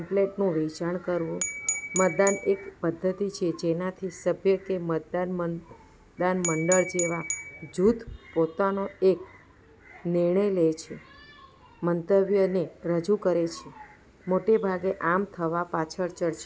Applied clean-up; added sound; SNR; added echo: none; Glass / Bell; 6 dB; none.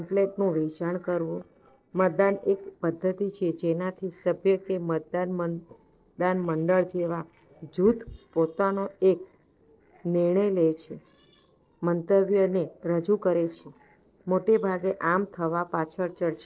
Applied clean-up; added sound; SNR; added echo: neural separator model SepFormer DNS4.